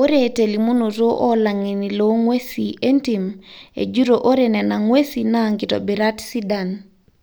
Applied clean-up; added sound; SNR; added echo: none; none; none; none.